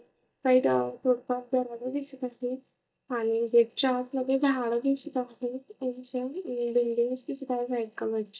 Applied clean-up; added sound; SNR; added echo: neural mask model DeepFilterNet 3.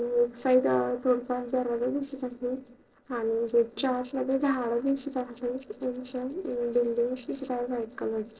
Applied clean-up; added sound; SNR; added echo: neural separator model SepFormer DNS4.